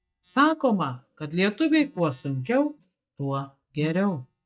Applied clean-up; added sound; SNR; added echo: neural mask model DeepFilterNet 3.